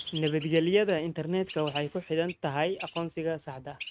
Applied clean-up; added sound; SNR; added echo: neural mask model RNNoise.